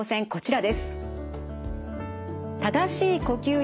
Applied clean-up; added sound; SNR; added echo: none; none; none; none.